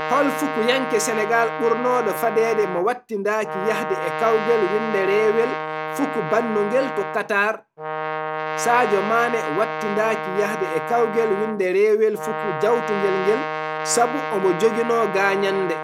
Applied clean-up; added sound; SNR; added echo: none; Brass instrument; 6 dB; none.